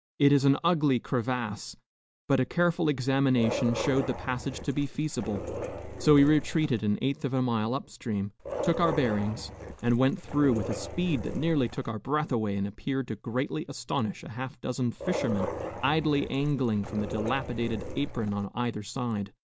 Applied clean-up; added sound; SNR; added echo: none; Dog; 8 dB; none.